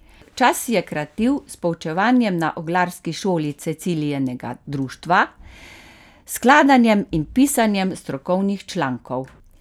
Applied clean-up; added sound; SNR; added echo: none; none; none; none.